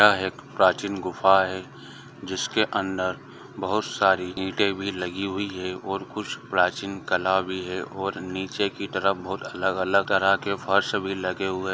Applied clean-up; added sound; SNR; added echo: none; none; none; none.